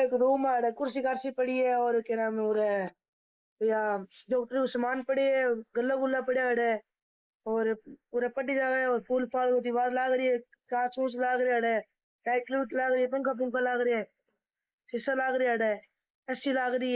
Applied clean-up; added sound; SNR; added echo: neural mask model Resemble Enhance denoiser.